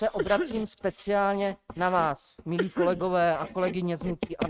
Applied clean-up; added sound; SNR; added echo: neural mask model RNNoise.